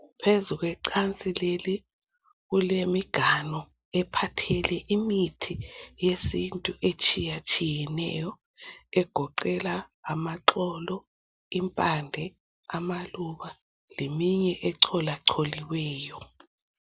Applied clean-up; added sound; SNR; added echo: none; none; none; none.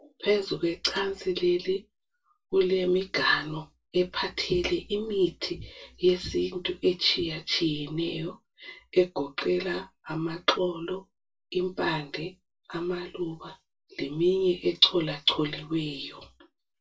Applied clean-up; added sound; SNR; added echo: none; none; none; reverberation time 0.2 s.